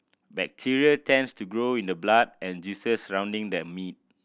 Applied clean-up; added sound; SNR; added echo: none; none; none; none.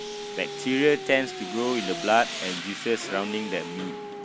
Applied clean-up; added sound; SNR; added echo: none; Tools + Dog; 8 dB; none.